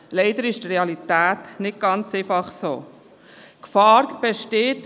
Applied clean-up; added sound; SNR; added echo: none; none; none; none.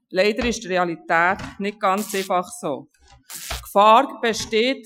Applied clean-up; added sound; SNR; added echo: classical method Wiener filter.